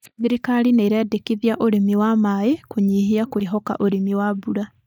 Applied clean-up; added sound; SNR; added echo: neural mask model DeepFilterNet 3.